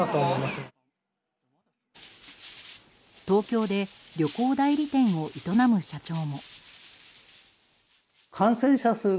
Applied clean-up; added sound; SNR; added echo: none; none; none; none.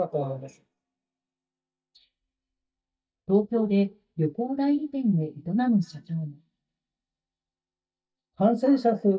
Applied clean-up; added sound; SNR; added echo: neural mask model DeepFilterNet 3.